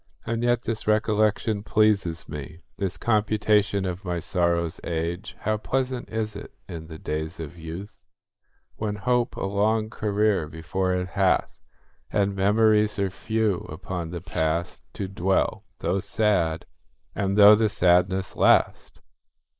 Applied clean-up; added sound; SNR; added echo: neural mask model Resemble Enhance denoiser.